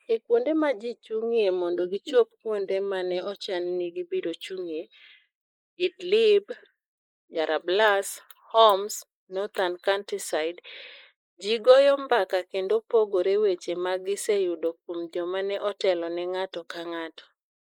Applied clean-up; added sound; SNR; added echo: neural mask model Resemble Enhance denoiser.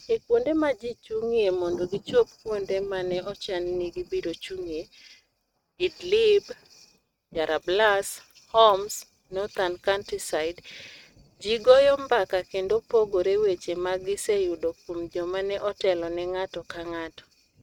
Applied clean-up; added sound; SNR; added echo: neural mask model RNNoise.